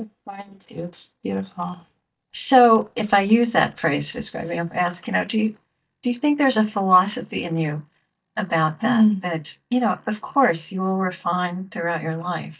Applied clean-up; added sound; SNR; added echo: neural mask model DeepFilterNet 3.